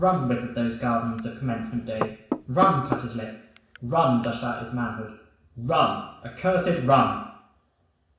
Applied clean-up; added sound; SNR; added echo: none; Knock / Wood; 8 dB; reverberation time 0.7 s.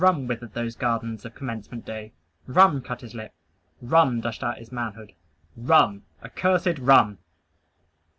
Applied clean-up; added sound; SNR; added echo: none; none; none; none.